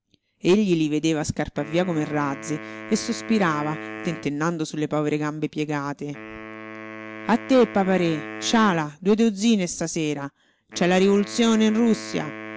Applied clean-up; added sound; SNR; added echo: none; Wind instrument, woodwind instrument; 15 dB; none.